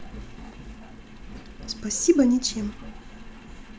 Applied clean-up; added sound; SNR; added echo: none; Engine; 13 dB; none.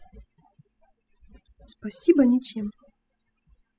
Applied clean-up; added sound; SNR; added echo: classical method spectral subtraction.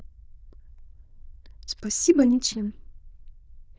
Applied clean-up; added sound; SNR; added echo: neural diffusion model UNIVERSE++.